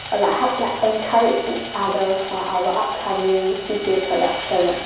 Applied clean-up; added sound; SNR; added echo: none; Sawing; 12 dB; reverberation time 0.9 s.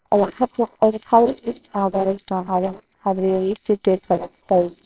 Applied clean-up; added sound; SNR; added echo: neural separator model SepFormer WHAMR!.